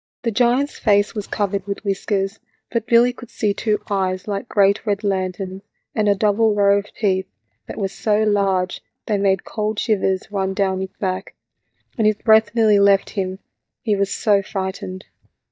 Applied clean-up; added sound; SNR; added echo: neural mask model DeepFilterNet 3.